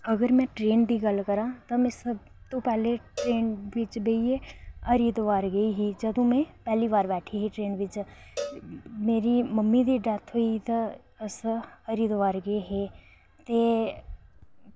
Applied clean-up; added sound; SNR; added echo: none; Cowbell; 15 dB; none.